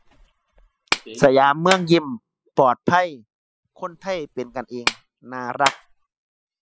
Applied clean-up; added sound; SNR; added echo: classical method spectral subtraction.